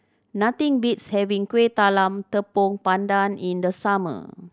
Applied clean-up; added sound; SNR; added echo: none; none; none; none.